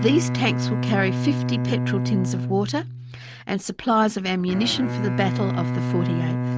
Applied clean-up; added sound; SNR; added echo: none; Bowed string instrument; 1 dB; none.